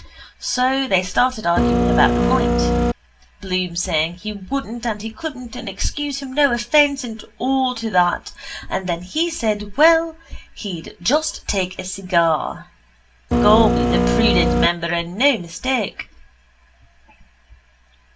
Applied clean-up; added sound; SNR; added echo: none; Printer; -5 dB; reverberation time 0.2 s.